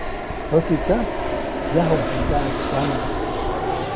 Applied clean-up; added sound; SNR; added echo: none; Fixed-wing aircraft, airplane; -1 dB; none.